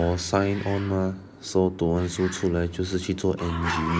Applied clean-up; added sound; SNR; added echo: none; Growling; 12 dB; none.